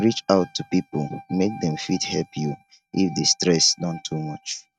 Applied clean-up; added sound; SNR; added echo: neural mask model RNNoise.